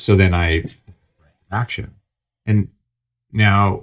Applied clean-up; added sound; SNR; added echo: neural mask model DeepFilterNet 3.